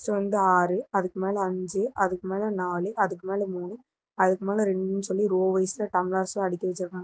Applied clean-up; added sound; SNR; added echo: none; none; none; none.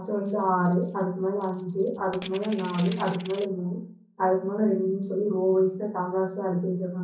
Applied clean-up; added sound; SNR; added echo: none; Coin (dropping); 17 dB; reverberation time 0.6 s.